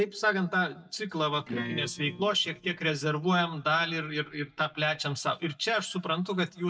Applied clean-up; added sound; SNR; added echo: neural mask model DeepFilterNet 3.